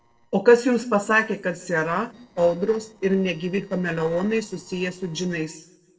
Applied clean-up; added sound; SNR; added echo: neural separator model SepFormer DNS4.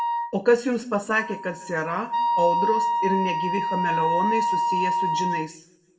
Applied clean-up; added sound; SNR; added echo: none; Wind instrument, woodwind instrument; -1 dB; reverberation time 0.6 s.